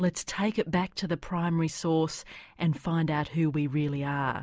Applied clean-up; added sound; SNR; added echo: none; none; none; none.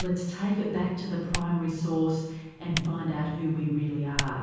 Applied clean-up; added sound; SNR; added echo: none; Typing; 10 dB; reverberation time 1.3 s.